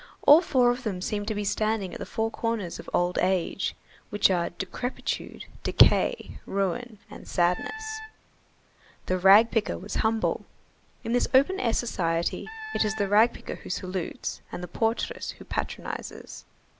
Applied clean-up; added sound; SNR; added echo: none; Wind instrument, woodwind instrument; 13 dB; none.